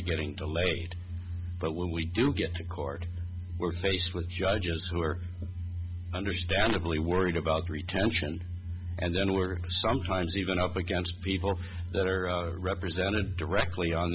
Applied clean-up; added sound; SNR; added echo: none; none; none; none.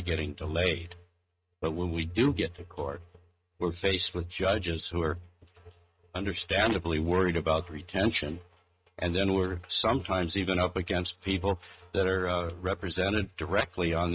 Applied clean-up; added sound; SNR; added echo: neural mask model RNNoise.